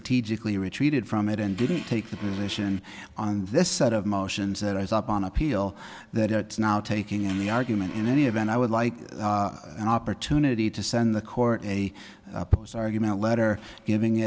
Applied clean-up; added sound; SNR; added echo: none; Fart; 17 dB; none.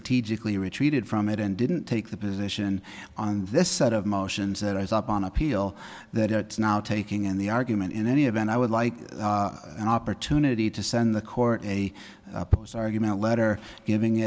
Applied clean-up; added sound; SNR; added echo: none; none; none; none.